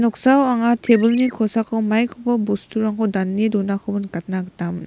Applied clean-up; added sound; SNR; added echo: none; Chirp, tweet; 17 dB; none.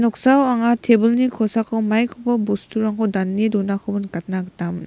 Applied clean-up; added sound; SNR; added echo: none; none; none; none.